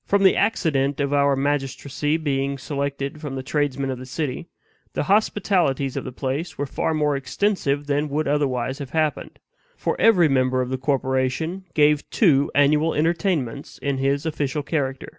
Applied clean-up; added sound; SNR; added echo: none; none; none; none.